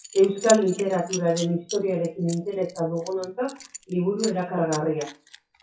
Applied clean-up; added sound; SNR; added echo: classical method WPE with log-MMSE.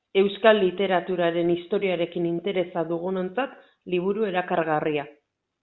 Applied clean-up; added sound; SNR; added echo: none; none; none; none.